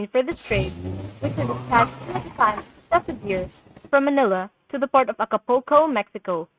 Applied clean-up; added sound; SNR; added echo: neural mask model RNNoise.